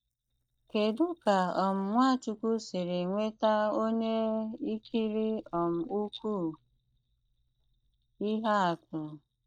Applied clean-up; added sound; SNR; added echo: neural mask model DeepFilterNet 3.